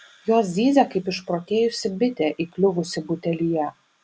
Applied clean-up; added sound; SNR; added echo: none; none; none; none.